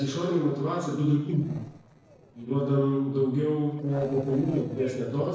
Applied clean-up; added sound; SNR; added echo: neural separator model SepFormer DNS4.